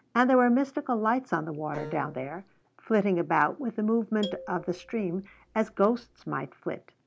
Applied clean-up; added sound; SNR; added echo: none; Marimba, xylophone + Wind instrument, woodwind instrument; 16 dB; none.